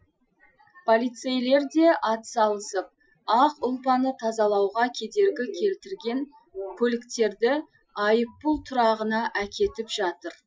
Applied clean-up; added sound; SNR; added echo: classical method Wiener filter.